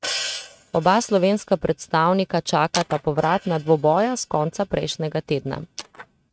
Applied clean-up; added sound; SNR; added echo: neural mask model RNNoise.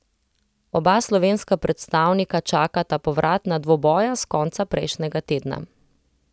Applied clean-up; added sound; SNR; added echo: none; none; none; none.